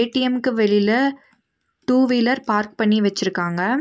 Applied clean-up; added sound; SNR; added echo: none; none; none; none.